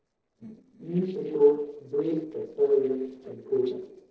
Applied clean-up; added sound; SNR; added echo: neural separator model SepFormer DNS4.